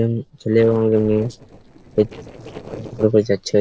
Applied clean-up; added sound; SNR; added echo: neural separator model SepFormer DNS4.